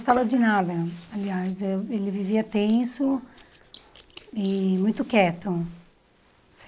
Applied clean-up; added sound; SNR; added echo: neural mask model Resemble Enhance denoiser.